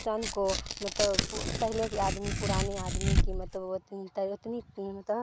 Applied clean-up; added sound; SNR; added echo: none; Tearing; -1 dB; none.